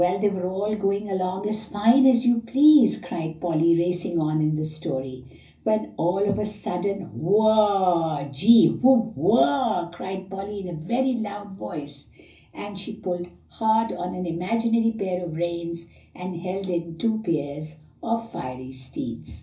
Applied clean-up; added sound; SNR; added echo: none; none; none; reverberation time 0.4 s.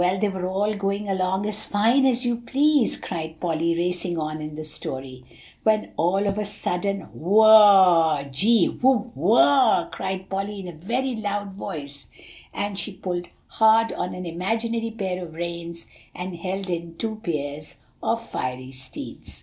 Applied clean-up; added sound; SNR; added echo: none; none; none; none.